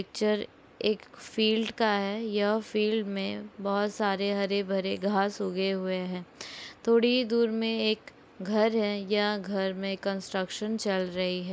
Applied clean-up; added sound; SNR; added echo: none; none; none; none.